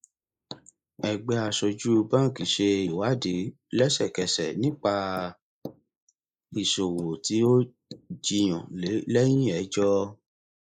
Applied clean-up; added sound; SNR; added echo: neural mask model Resemble Enhance denoiser.